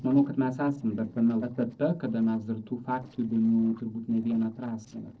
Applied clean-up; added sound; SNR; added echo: neural separator model SepFormer DNS4.